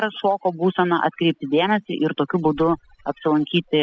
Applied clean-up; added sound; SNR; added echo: classical method spectral subtraction.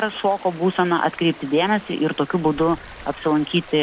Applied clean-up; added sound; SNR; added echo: none; Stream; 19 dB; none.